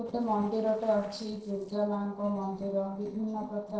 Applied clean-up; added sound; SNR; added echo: neural separator model SepFormer DNS4.